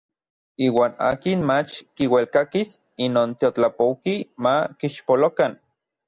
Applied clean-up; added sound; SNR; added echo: none; none; none; none.